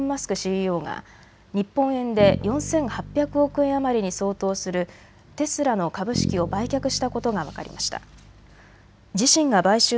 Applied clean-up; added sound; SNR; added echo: none; Bass guitar; 12 dB; none.